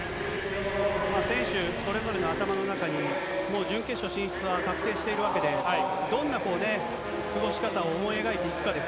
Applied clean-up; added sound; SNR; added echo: none; Wind instrument, woodwind instrument; 11 dB; none.